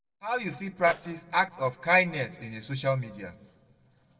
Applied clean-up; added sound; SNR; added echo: neural separator model SepFormer DNS4.